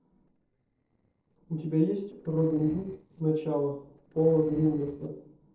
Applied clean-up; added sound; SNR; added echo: neural separator model SepFormer DNS4.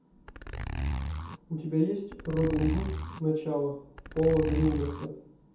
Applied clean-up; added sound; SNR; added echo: none; Zipper (clothing); 5 dB; reverberation time 0.6 s.